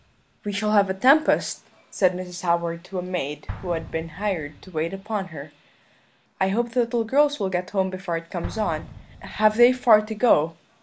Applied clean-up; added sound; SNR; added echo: none; Explosion; 19 dB; none.